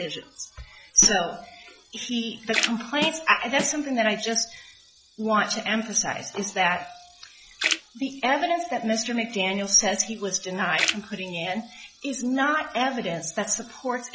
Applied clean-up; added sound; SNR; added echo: classical method log-MMSE.